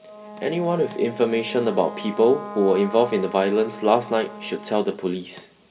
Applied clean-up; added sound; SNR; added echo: none; Wind instrument, woodwind instrument; 15 dB; reverberation time 0.7 s.